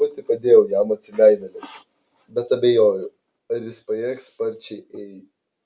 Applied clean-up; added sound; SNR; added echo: none; none; none; none.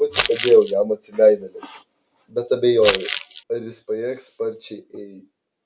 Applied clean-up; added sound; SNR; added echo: none; Crumpling, crinkling; 5 dB; none.